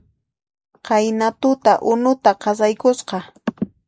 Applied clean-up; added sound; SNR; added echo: none; none; none; none.